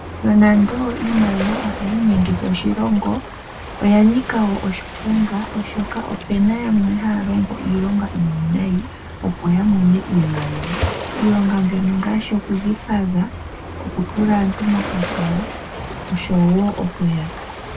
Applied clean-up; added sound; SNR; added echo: none; Waves, surf; 11 dB; reverberation time 0.1 s.